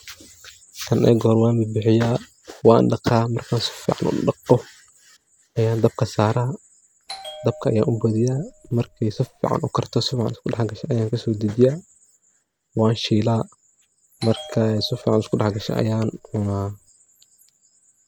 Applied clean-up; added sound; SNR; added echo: none; Bell; 20 dB; none.